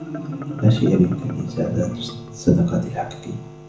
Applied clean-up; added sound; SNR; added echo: none; Marimba, xylophone; 10 dB; reverberation time 0.6 s.